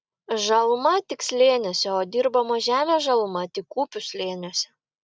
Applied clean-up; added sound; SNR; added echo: none; none; none; none.